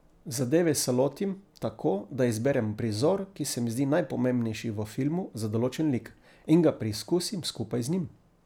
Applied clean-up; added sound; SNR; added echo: none; none; none; none.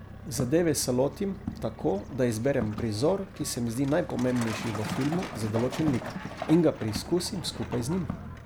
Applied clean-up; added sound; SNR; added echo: none; Walk, footsteps + Truck; 10 dB; none.